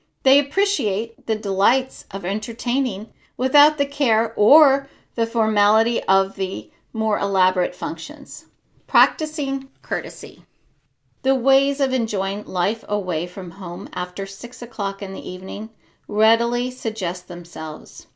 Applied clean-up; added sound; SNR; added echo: none; none; none; none.